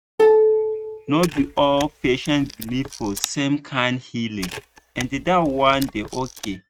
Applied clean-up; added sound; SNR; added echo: neural mask model RNNoise.